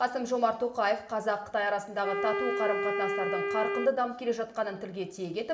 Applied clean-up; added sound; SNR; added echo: none; Wind instrument, woodwind instrument; 2 dB; reverberation time 1.7 s.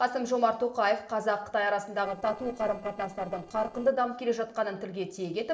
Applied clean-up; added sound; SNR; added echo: neural separator model SepFormer DNS4.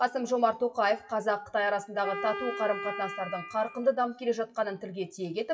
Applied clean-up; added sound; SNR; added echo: classical method WPE with log-MMSE.